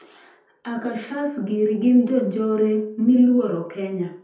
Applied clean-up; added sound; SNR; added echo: none; none; none; reverberation time 0.5 s.